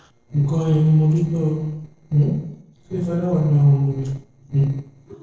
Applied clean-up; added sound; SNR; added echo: neural separator model SepFormer DNS4.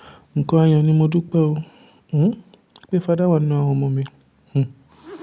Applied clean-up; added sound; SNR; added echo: none; none; none; none.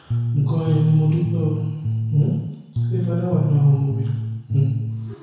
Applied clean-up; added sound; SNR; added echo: none; Bass guitar; 3 dB; reverberation time 1.0 s.